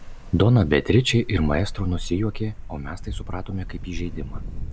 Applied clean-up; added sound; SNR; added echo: none; Ocean; 8 dB; none.